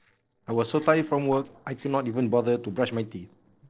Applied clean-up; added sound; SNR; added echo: neural separator model SepFormer DNS4.